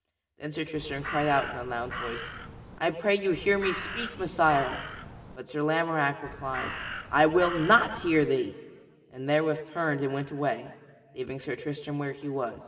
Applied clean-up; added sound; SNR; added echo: none; Crow; 10 dB; reverberation time 1.9 s.